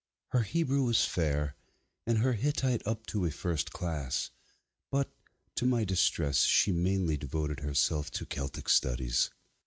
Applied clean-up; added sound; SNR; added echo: none; none; none; none.